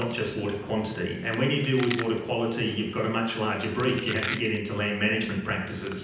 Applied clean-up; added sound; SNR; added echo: none; Chewing, mastication; 14 dB; reverberation time 0.9 s.